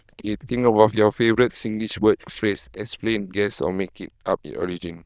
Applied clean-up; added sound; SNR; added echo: neural diffusion model UNIVERSE++.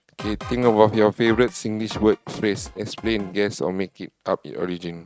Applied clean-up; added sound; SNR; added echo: neural mask model RNNoise.